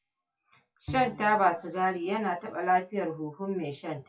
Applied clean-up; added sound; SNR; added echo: classical method WPE with log-MMSE.